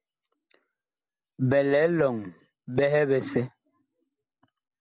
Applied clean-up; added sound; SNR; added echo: none; none; none; none.